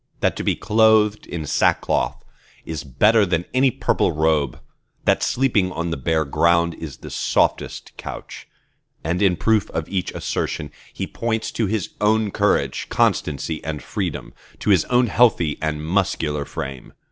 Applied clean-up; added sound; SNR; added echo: none; none; none; none.